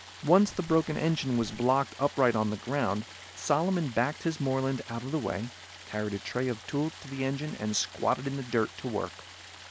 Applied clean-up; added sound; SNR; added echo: none; Stream + Scratching (performance technique); 17 dB; none.